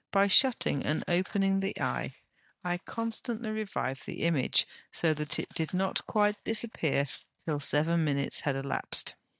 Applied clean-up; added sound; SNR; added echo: neural mask model DeepFilterNet 3.